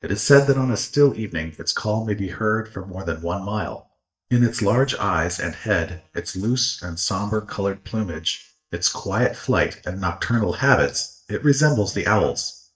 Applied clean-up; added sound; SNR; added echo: neural mask model DeepFilterNet 3.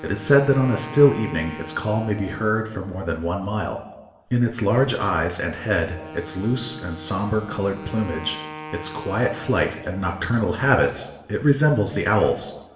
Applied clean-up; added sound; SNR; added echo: none; Wind instrument, woodwind instrument; 17 dB; reverberation time 0.9 s.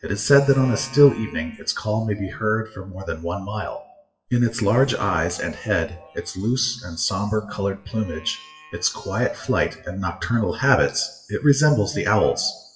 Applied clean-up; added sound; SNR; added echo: classical method WPE with log-MMSE.